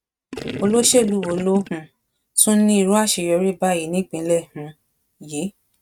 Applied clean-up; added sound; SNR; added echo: neural mask model RNNoise.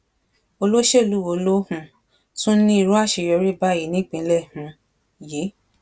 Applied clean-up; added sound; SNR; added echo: none; none; none; none.